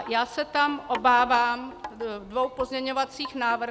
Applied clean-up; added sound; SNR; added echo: none; Wind chime; 16 dB; none.